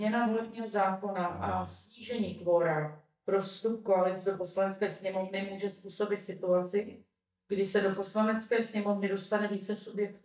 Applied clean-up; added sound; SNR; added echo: neural mask model DeepFilterNet 3.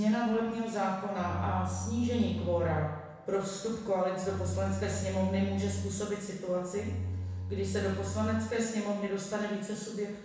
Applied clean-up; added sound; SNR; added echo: none; Bowed string instrument; 5 dB; reverberation time 1.0 s.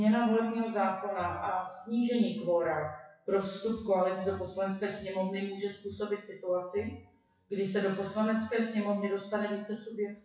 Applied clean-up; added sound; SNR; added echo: classical method WPE with log-MMSE.